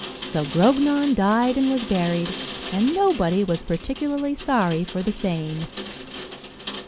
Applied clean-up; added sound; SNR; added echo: none; Rain; 13 dB; none.